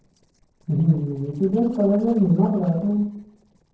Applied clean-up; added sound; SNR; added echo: neural separator model SepFormer DNS4.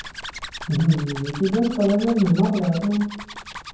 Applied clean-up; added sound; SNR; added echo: none; Zipper (clothing); 14 dB; reverberation time 0.9 s.